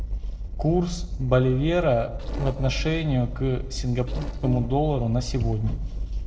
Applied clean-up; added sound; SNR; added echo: neural separator model SepFormer DNS4.